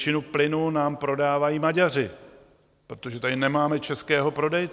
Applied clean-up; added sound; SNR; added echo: none; none; none; none.